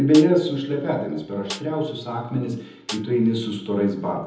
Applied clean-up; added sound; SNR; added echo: none; Snare drum; 18 dB; reverberation time 1.0 s.